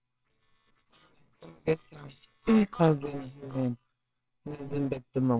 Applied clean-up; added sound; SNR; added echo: neural separator model SepFormer WHAMR!.